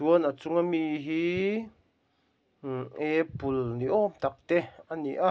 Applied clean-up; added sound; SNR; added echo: none; none; none; none.